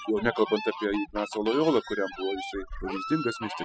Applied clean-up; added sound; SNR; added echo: classical method spectral subtraction.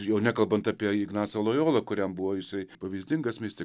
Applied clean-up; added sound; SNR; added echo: none; none; none; none.